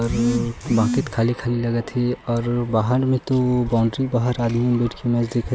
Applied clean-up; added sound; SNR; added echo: none; none; none; none.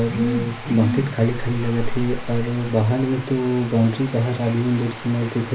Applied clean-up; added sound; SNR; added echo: none; Bathtub (filling or washing); 9 dB; reverberation time 0.3 s.